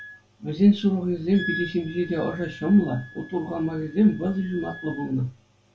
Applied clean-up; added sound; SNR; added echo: none; Wind instrument, woodwind instrument; 16 dB; reverberation time 0.3 s.